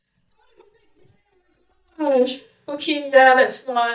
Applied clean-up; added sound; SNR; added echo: neural mask model DeepFilterNet 3.